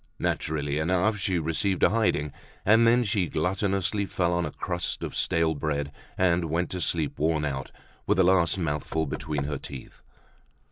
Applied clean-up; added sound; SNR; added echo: none; Knock / Wood; 13 dB; none.